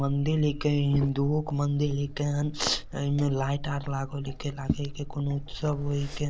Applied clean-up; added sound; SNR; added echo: none; Liquid; 9 dB; none.